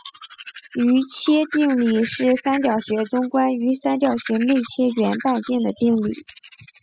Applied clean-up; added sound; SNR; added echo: classical method spectral subtraction.